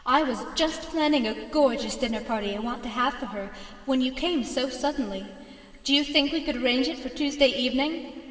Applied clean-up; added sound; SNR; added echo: none; none; none; reverberation time 2.8 s.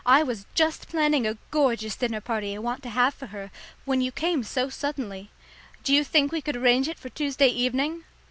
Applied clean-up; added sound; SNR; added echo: none; none; none; none.